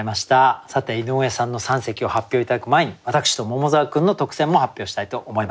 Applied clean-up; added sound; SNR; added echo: none; none; none; none.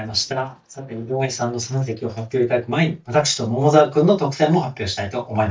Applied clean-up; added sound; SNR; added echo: neural mask model DeepFilterNet 3.